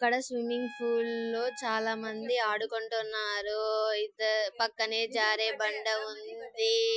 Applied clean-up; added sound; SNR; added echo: classical method Wiener filter.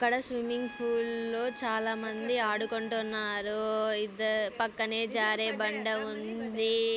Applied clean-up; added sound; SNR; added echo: none; Trumpet; 18 dB; none.